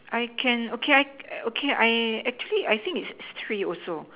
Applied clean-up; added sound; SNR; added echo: none; none; none; none.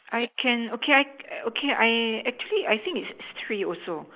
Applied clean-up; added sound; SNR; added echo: neural mask model Resemble Enhance denoiser.